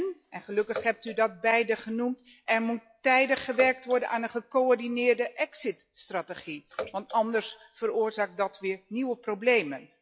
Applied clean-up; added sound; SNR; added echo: classical method log-MMSE.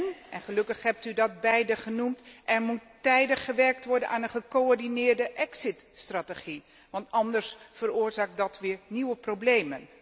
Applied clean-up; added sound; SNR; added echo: none; none; none; none.